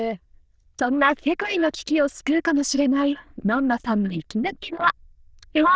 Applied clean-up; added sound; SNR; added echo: neural diffusion model UNIVERSE++.